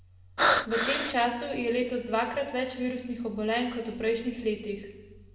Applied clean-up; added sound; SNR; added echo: none; Breathing; -3 dB; reverberation time 1.1 s.